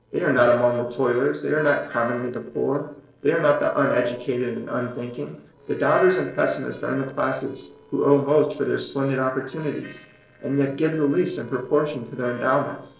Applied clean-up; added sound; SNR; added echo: neural separator model SepFormer DNS4.